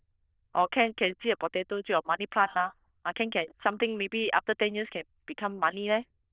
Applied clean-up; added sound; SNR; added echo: neural diffusion model UNIVERSE++.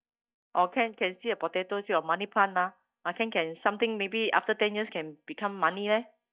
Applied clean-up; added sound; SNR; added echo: neural mask model DeepFilterNet 3.